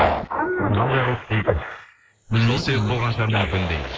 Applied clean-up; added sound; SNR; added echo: neural mask model Resemble Enhance denoiser.